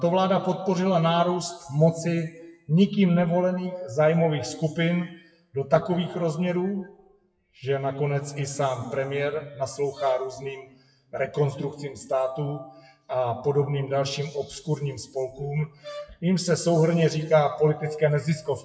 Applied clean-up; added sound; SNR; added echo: classical method WPE with log-MMSE.